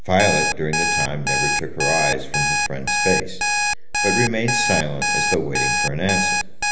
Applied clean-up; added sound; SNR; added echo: none; Alarm; -3 dB; reverberation time 0.8 s.